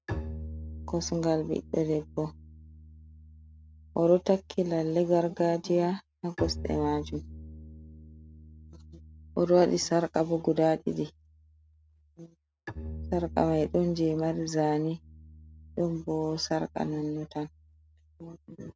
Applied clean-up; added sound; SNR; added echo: neural mask model RNNoise.